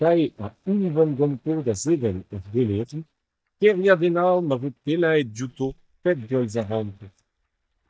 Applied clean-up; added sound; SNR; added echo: neural mask model DeepFilterNet 3.